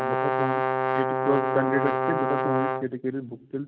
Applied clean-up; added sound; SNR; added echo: neural mask model RNNoise.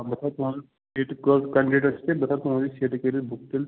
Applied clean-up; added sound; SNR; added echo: none; none; none; none.